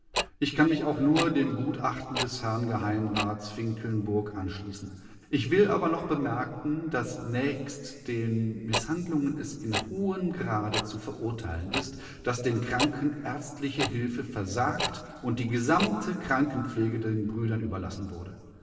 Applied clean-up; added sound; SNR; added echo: none; Tick-tock; 9 dB; reverberation time 2.0 s.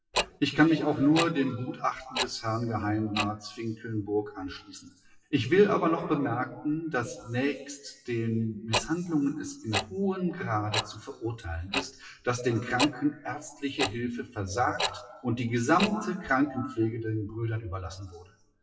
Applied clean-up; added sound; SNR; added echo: classical method WPE with log-MMSE.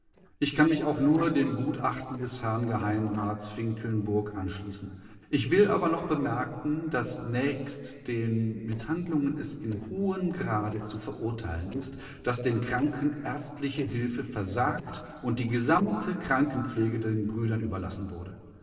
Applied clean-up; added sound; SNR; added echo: neural separator model SepFormer DNS4.